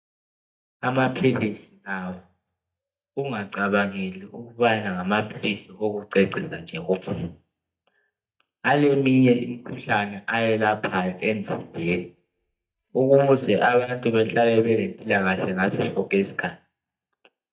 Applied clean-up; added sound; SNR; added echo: neural mask model DeepFilterNet 3.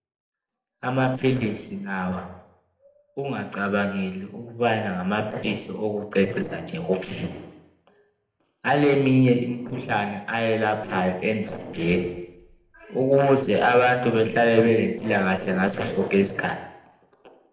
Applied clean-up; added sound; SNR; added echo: neural separator model SepFormer DNS4.